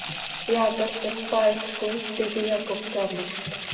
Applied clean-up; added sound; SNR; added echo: none; Rattle (instrument); 1 dB; reverberation time 2.1 s.